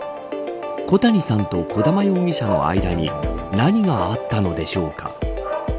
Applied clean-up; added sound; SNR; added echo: none; none; none; none.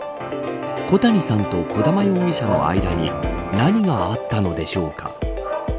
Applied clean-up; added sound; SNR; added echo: none; Piano; 9 dB; none.